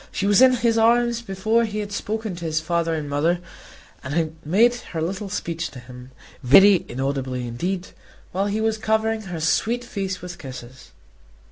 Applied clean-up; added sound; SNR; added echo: none; none; none; none.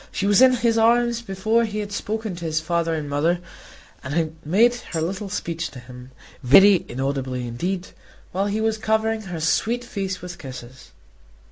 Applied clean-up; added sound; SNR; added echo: none; Tambourine; 19 dB; none.